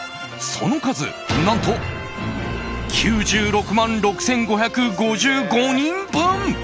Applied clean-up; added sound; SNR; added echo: none; Insect; 19 dB; none.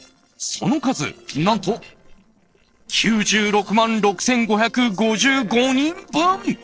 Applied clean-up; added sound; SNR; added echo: neural separator model SepFormer DNS4.